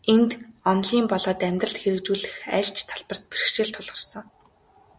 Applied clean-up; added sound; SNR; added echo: none; none; none; none.